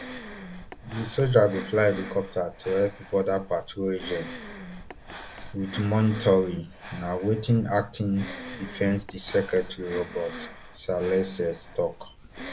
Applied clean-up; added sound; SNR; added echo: none; Breathing; 14 dB; none.